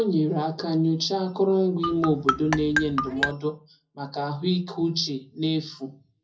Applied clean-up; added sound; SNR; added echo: none; Marimba, xylophone; 2 dB; reverberation time 0.4 s.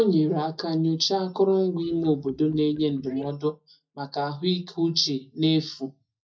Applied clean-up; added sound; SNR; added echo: neural mask model DeepFilterNet 3.